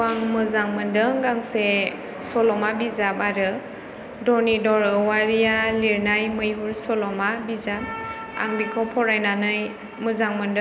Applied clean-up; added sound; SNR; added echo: none; none; none; none.